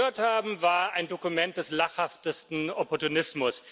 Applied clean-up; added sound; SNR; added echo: none; none; none; none.